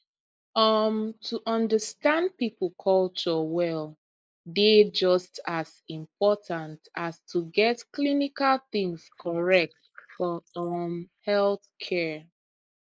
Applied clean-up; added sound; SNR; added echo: neural mask model Resemble Enhance denoiser.